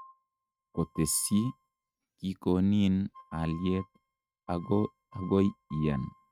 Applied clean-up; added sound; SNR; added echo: neural mask model RNNoise.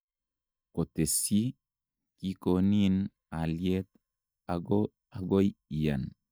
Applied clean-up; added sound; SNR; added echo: neural mask model DeepFilterNet 3.